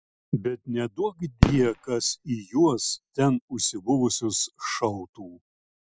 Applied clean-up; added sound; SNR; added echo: classical method spectral subtraction.